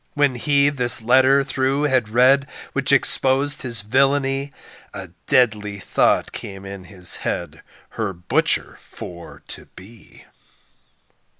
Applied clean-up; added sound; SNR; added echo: none; none; none; none.